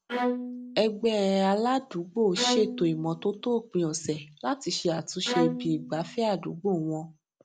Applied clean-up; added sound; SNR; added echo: none; Bowed string instrument; 7 dB; none.